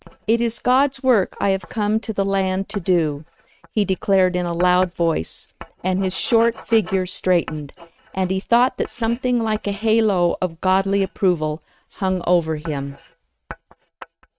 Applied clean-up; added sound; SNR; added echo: neural mask model RNNoise.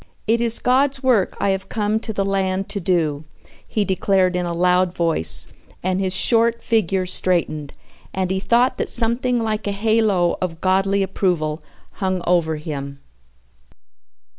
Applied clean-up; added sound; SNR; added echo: none; none; none; none.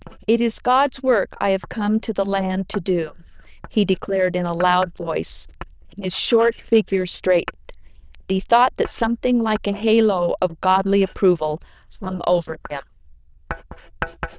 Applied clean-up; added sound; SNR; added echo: neural diffusion model UNIVERSE++.